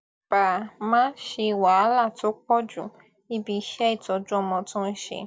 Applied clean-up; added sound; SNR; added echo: none; none; none; none.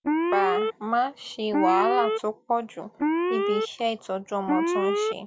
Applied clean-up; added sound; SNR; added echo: none; Alarm; -1 dB; none.